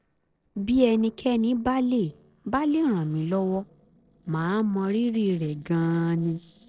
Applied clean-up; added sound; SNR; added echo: neural separator model SepFormer DNS4.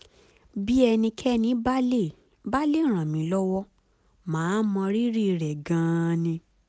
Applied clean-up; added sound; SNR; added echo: none; none; none; none.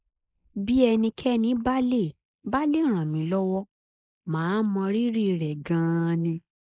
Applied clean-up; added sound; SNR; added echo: neural mask model Resemble Enhance denoiser.